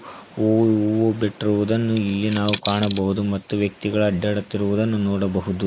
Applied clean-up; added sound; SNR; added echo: neural mask model Resemble Enhance denoiser.